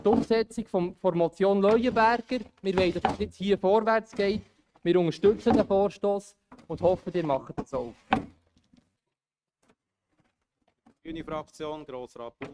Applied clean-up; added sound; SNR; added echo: neural mask model RNNoise.